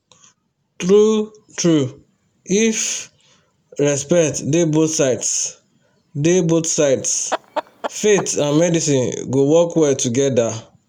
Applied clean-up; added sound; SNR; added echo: none; Chicken, rooster; 11 dB; none.